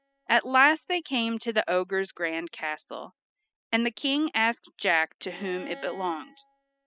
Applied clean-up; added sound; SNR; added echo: classical method spectral subtraction.